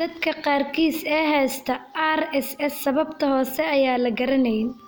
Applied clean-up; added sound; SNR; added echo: none; none; none; none.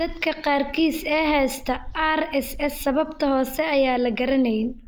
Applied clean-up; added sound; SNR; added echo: neural mask model Resemble Enhance denoiser.